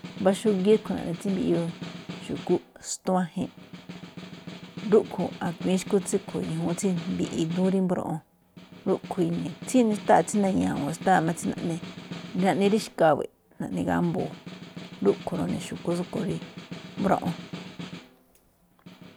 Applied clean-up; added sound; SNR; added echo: none; Snare drum; 14 dB; none.